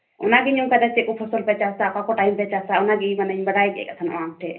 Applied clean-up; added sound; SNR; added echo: none; none; none; reverberation time 0.3 s.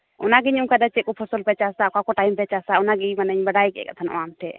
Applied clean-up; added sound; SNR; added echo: none; none; none; none.